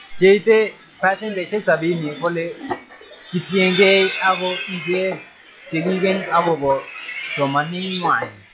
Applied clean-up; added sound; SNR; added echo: classical method log-MMSE.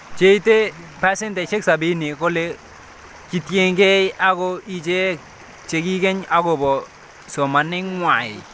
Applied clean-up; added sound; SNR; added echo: none; none; none; none.